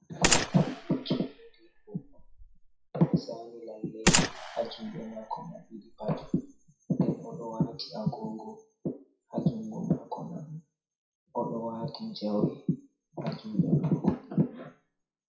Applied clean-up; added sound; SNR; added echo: classical method WPE with log-MMSE.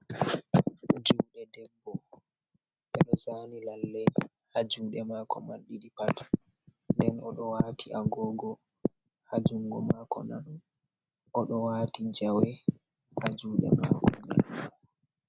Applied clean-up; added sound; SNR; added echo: none; none; none; none.